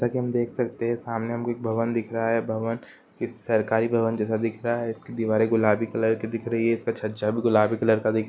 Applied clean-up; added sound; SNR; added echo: none; none; none; none.